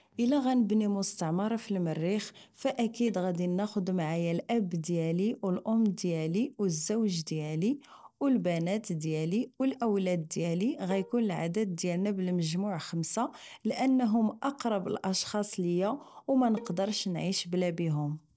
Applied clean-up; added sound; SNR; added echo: neural separator model SepFormer DNS4.